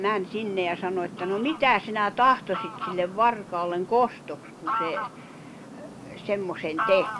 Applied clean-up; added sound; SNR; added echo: none; Fowl; 9 dB; none.